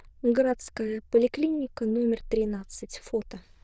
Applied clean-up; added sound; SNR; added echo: neural diffusion model UNIVERSE++.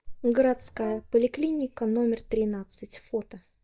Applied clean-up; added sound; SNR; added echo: neural mask model DeepFilterNet 3.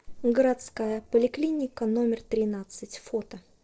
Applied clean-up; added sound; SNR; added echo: neural separator model SepFormer DNS4.